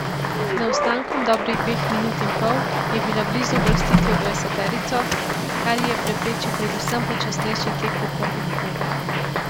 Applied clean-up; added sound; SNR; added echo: none; Applause + Printer; -5 dB; none.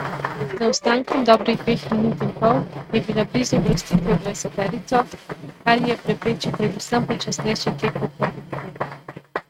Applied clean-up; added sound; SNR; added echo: neural mask model RNNoise.